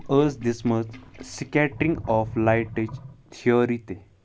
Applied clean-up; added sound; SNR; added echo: none; Sink (filling or washing); 16 dB; none.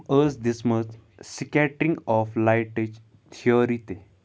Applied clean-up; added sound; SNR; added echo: none; none; none; none.